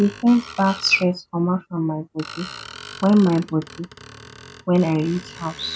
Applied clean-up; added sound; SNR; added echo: none; Screech; 18 dB; none.